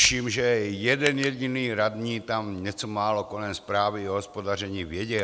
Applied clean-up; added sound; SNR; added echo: none; Tick; 17 dB; none.